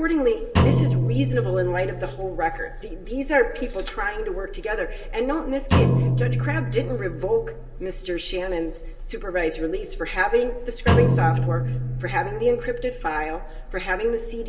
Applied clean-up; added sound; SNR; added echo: none; Drum; 1 dB; reverberation time 2.8 s.